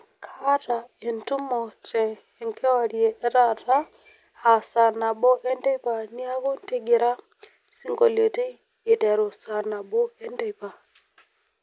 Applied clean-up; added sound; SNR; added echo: none; none; none; none.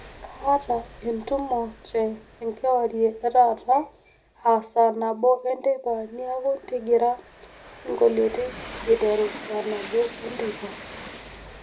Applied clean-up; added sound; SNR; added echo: none; Train; 17 dB; reverberation time 0.4 s.